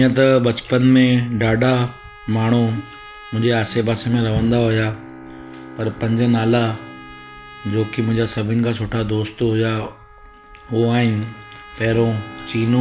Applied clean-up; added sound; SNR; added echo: none; Trumpet + Bowed string instrument; 20 dB; none.